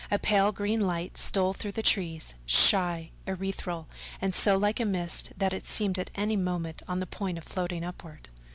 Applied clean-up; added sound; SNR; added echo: none; none; none; none.